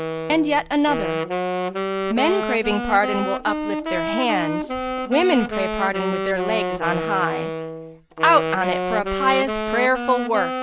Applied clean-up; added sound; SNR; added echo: none; Wind instrument, woodwind instrument; 3 dB; none.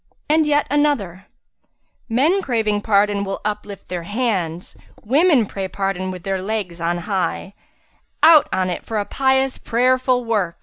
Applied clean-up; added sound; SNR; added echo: none; none; none; none.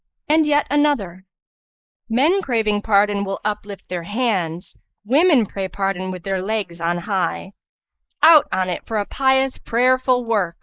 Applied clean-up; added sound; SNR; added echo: neural mask model Resemble Enhance denoiser.